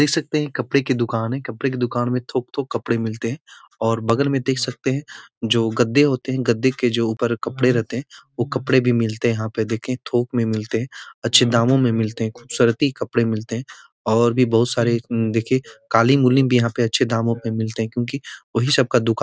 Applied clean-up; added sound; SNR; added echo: none; none; none; none.